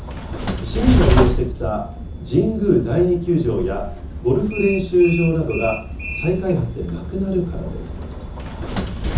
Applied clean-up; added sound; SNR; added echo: none; Train; 3 dB; reverberation time 0.6 s.